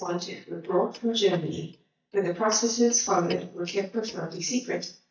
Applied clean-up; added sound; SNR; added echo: neural mask model DeepFilterNet 3.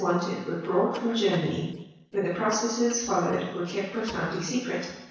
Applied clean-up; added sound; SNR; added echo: neural separator model SepFormer DNS4.